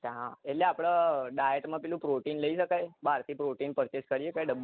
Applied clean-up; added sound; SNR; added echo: none; none; none; none.